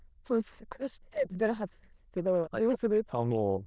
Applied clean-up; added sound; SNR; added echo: neural diffusion model UNIVERSE++.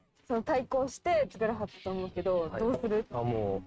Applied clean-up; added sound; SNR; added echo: neural mask model RNNoise.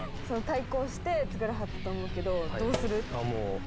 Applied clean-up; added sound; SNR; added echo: none; Sink (filling or washing); 5 dB; none.